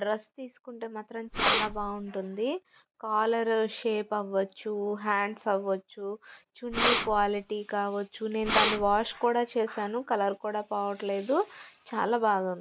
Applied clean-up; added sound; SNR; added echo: none; Breathing; 1 dB; none.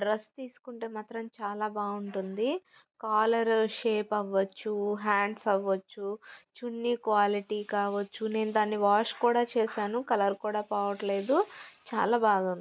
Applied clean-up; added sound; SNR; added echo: none; none; none; none.